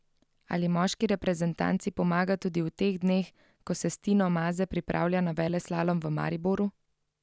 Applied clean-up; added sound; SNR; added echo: none; none; none; none.